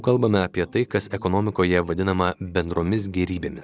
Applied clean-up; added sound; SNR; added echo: none; none; none; none.